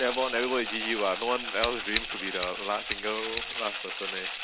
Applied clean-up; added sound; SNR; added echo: none; Scissors + Rattle (instrument); 3 dB; none.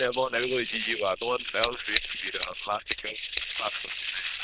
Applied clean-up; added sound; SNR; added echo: neural diffusion model UNIVERSE++.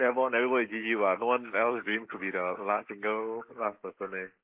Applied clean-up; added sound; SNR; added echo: neural mask model Resemble Enhance denoiser.